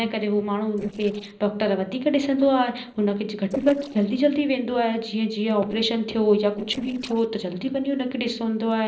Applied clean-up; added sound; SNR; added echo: neural separator model SepFormer DNS4.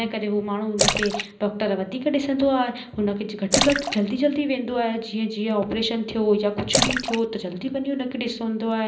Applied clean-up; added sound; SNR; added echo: none; Splash, splatter; 4 dB; reverberation time 0.5 s.